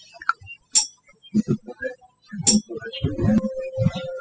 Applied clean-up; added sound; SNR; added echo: classical method spectral subtraction.